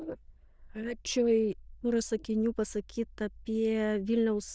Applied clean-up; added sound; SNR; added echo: neural diffusion model UNIVERSE++.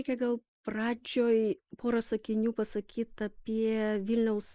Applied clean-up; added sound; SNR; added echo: neural mask model Resemble Enhance denoiser.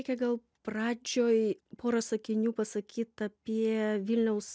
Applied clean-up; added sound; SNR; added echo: none; none; none; none.